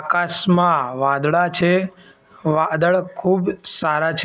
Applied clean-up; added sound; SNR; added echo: none; none; none; none.